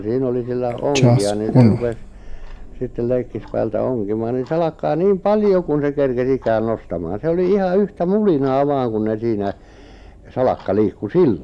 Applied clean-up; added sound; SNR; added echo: none; Clock; 6 dB; none.